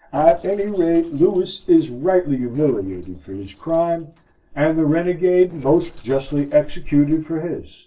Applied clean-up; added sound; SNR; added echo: neural separator model SepFormer DNS4.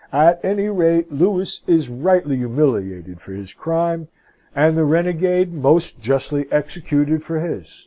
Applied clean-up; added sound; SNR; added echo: none; none; none; none.